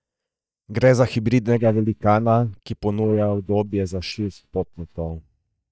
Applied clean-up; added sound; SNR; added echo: neural mask model DeepFilterNet 3.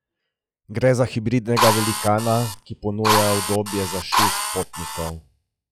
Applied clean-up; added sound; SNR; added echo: classical method log-MMSE.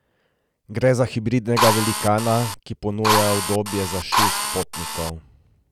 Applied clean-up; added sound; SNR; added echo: none; Drill; 0 dB; none.